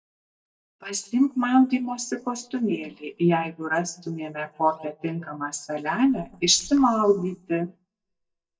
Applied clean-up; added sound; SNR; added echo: neural mask model DeepFilterNet 3.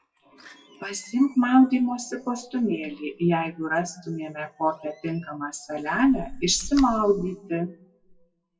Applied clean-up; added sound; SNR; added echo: classical method WPE with log-MMSE.